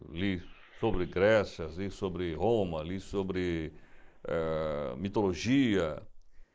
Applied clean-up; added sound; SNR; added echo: neural mask model Resemble Enhance denoiser.